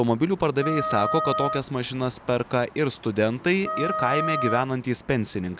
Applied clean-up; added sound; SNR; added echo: none; Wind instrument, woodwind instrument; 4 dB; none.